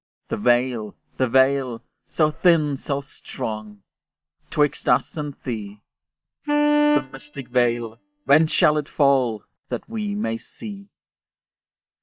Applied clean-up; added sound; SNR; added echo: neural mask model DeepFilterNet 3.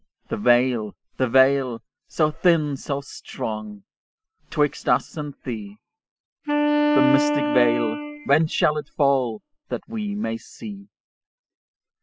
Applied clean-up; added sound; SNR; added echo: classical method spectral subtraction.